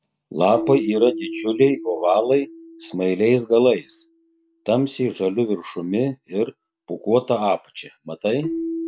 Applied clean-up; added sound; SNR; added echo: none; Keyboard (musical); 12 dB; none.